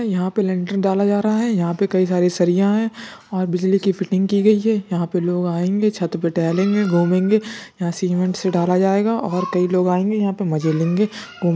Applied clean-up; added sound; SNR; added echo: none; none; none; none.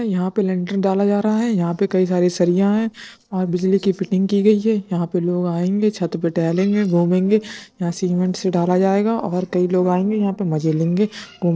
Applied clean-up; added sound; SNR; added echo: neural separator model SepFormer DNS4.